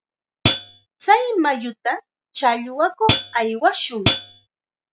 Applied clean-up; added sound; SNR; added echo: none; Hi-hat; -1 dB; none.